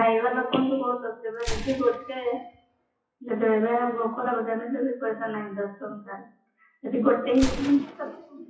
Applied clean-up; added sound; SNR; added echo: classical method WPE with log-MMSE.